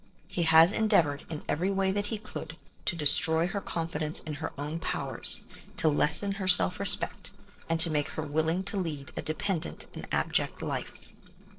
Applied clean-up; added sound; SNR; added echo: neural separator model SepFormer DNS4.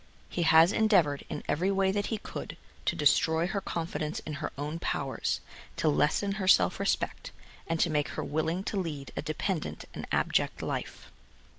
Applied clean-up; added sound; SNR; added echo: none; none; none; none.